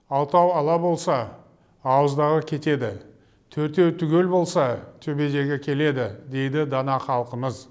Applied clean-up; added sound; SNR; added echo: none; none; none; none.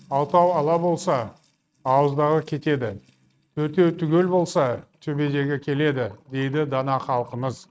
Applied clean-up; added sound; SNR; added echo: neural mask model RNNoise.